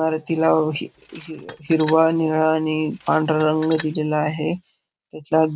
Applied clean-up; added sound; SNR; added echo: none; Tools; 20 dB; none.